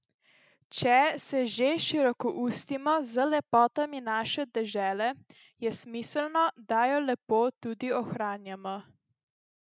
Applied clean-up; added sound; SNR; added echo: none; none; none; none.